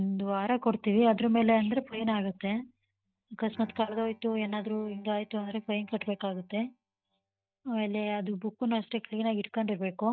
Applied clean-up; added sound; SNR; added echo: neural mask model DeepFilterNet 3.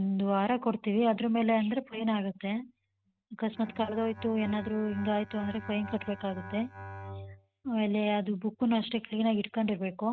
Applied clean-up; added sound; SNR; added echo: neural mask model RNNoise.